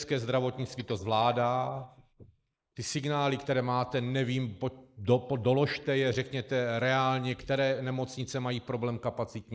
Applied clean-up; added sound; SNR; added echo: neural mask model Resemble Enhance denoiser.